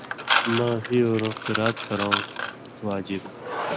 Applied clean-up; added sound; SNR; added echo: none; Mechanisms; 1 dB; none.